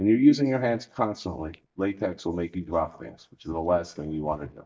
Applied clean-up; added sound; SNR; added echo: neural mask model DeepFilterNet 3.